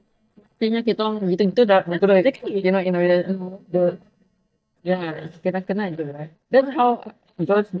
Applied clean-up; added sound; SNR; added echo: neural mask model DeepFilterNet 3.